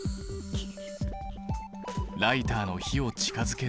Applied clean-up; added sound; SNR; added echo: none; Drum kit; 11 dB; none.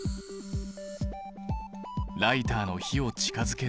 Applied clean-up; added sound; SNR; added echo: none; none; none; none.